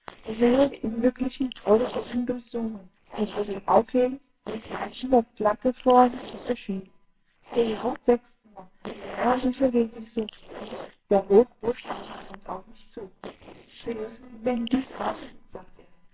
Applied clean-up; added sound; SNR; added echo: neural separator model SepFormer WHAMR!.